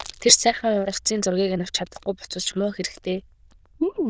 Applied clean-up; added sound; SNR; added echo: neural diffusion model UNIVERSE++.